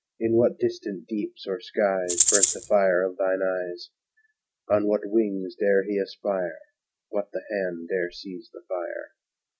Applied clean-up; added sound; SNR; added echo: none; Rattle (instrument); -5 dB; none.